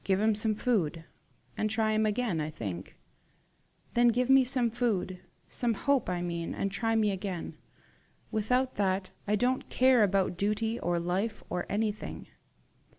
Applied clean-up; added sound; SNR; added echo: none; none; none; none.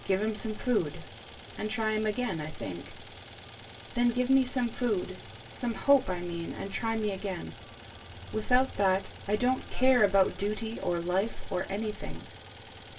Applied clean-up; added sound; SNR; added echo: none; Idling; 16 dB; reverberation time 0.1 s.